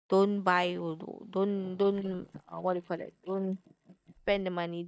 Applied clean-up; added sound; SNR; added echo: neural mask model DeepFilterNet 3.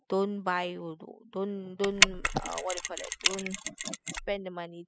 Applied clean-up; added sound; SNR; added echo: classical method spectral subtraction.